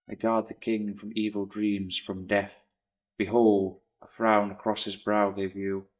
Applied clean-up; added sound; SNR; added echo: neural mask model DeepFilterNet 3.